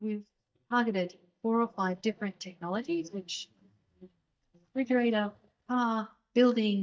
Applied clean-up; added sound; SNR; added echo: neural mask model DeepFilterNet 3.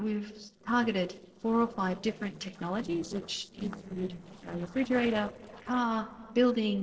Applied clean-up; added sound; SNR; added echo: neural separator model SepFormer DNS4.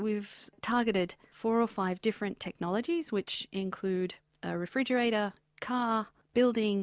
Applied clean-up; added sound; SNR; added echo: none; none; none; none.